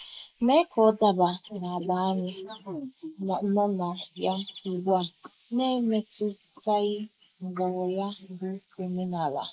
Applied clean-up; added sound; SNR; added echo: neural mask model Resemble Enhance denoiser.